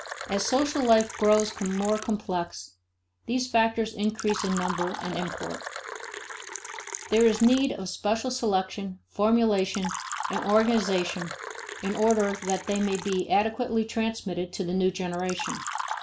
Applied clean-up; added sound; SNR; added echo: none; Fill (with liquid); 11 dB; none.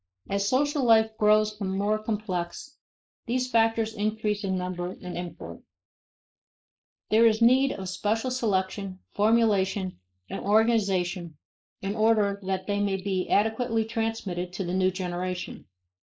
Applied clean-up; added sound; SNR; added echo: neural mask model Resemble Enhance denoiser.